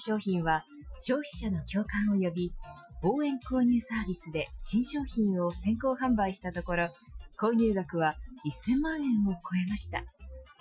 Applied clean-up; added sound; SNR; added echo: classical method Wiener filter.